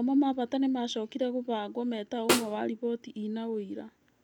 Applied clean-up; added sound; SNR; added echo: none; Snare drum; 2 dB; none.